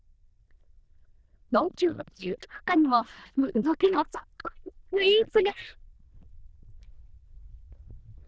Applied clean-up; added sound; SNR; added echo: neural diffusion model UNIVERSE++.